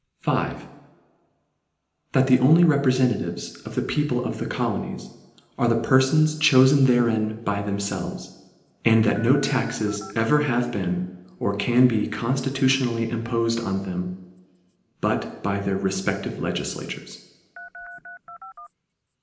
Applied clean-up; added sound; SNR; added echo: none; Telephone; 17 dB; reverberation time 0.9 s.